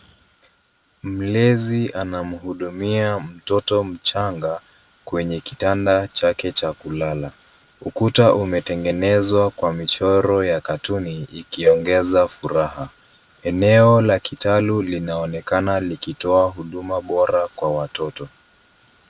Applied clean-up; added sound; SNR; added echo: none; Cowbell; 3 dB; none.